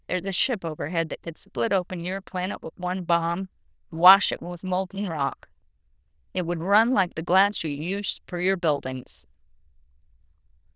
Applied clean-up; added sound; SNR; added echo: neural diffusion model UNIVERSE++.